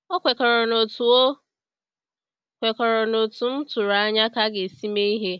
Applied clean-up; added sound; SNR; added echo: none; none; none; none.